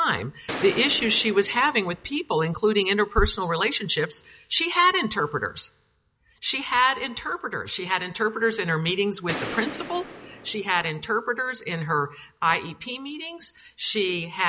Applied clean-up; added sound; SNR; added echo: none; Gunshot, gunfire; 10 dB; none.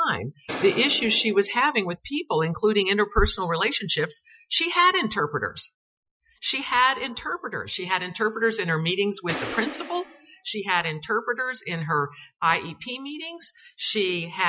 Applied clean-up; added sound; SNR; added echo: classical method Wiener filter.